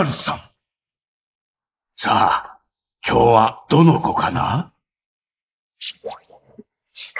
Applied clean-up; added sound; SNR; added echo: neural mask model Resemble Enhance denoiser.